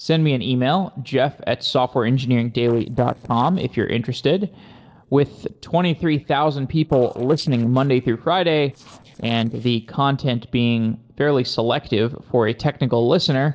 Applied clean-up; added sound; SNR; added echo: neural separator model SepFormer DNS4.